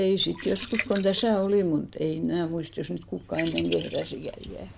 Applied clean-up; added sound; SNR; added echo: none; Liquid; 12 dB; none.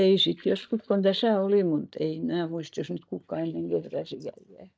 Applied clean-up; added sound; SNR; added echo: neural mask model DeepFilterNet 3.